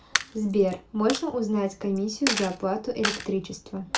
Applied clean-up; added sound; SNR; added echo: none; Coin (dropping); 7 dB; reverberation time 0.2 s.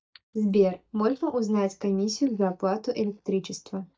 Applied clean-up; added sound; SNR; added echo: neural mask model DeepFilterNet 3.